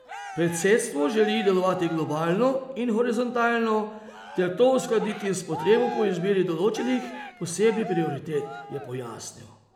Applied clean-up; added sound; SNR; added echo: none; Cheering; 14 dB; none.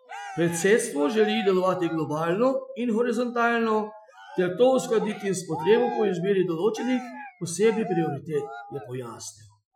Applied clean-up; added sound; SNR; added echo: classical method Wiener filter.